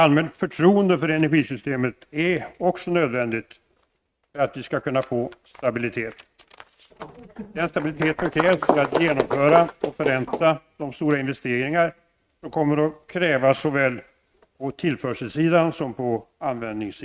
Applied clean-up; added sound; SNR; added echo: neural mask model RNNoise.